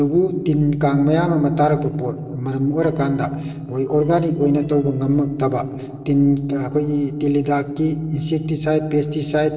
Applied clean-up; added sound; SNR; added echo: neural separator model SepFormer DNS4.